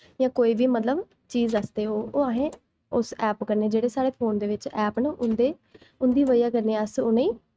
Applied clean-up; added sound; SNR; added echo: neural mask model RNNoise.